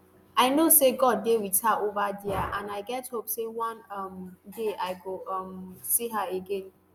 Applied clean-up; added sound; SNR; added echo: none; none; none; none.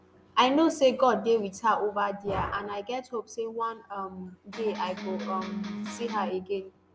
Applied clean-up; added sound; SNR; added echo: none; Electric guitar; 8 dB; none.